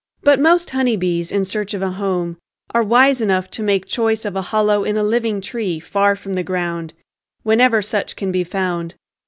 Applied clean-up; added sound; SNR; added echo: none; none; none; none.